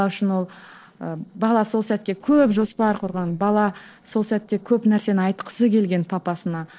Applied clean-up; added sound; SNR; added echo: neural separator model SepFormer DNS4.